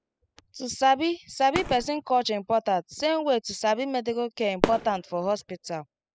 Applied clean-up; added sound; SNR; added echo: classical method spectral subtraction.